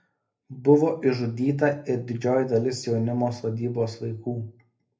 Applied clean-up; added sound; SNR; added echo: none; none; none; reverberation time 0.3 s.